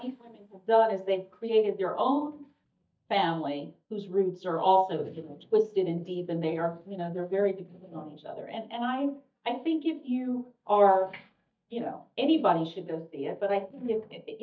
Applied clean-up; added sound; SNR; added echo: neural mask model DeepFilterNet 3.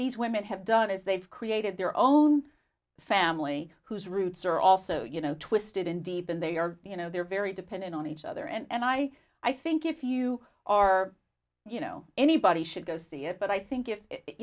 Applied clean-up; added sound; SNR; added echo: none; none; none; none.